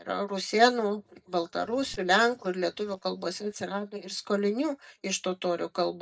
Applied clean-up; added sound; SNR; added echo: neural mask model DeepFilterNet 3.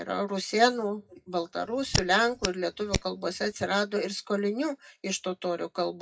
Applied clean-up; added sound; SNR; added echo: classical method WPE with log-MMSE.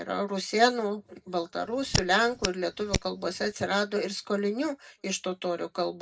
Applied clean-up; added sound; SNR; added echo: none; Hands; 6 dB; reverberation time 0.2 s.